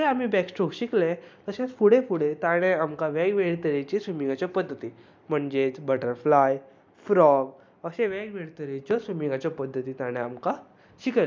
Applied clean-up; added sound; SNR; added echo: none; none; none; none.